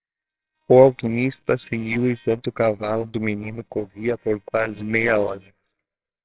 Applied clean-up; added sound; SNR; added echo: neural separator model SepFormer WHAMR!.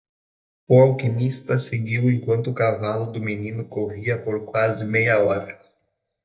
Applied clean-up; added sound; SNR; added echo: neural mask model DeepFilterNet 3.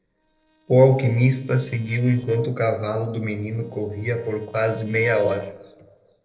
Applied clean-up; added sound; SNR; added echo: neural separator model SepFormer DNS4.